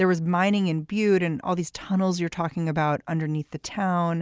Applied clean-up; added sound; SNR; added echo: none; none; none; none.